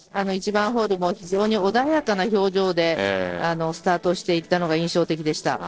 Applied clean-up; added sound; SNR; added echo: neural separator model SepFormer DNS4.